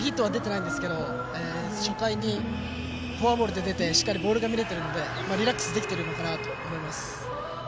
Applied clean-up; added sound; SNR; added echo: none; none; none; none.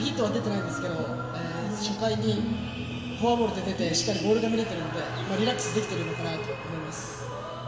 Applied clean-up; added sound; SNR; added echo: none; none; none; reverberation time 2.3 s.